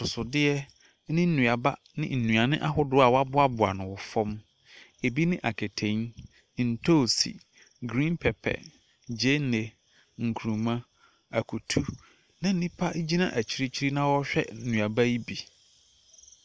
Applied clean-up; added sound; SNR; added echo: none; none; none; none.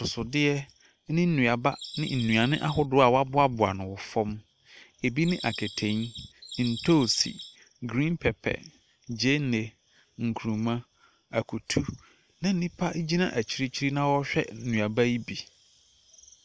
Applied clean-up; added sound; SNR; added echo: none; Bird vocalization, bird call, bird song; 13 dB; none.